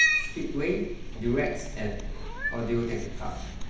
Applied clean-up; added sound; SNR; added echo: none; Cat; -1 dB; reverberation time 0.8 s.